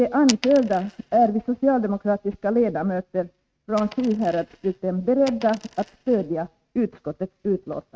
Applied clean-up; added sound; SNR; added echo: neural mask model RNNoise.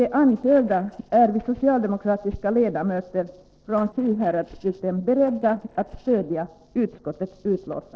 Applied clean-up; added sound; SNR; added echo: neural separator model SepFormer DNS4.